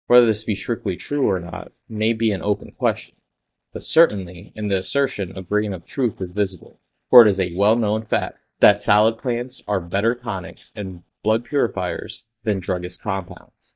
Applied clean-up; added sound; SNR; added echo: neural mask model DeepFilterNet 3.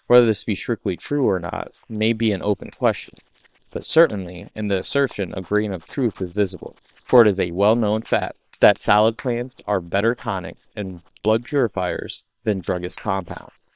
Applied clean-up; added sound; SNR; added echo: neural separator model SepFormer WHAM!.